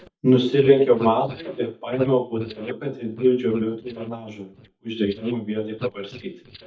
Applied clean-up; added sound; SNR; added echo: neural mask model DeepFilterNet 3.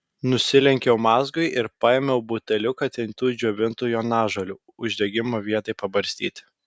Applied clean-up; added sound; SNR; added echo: none; none; none; none.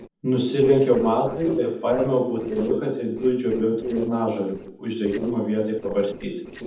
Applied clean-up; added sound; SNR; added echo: neural separator model SepFormer DNS4.